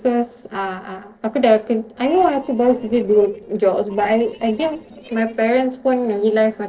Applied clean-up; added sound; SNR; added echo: neural separator model SepFormer DNS4.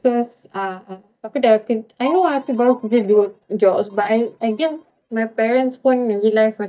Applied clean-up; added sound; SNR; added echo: neural mask model DeepFilterNet 3.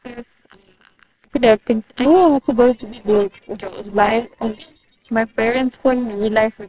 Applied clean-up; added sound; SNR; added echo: neural separator model SepFormer WHAMR!.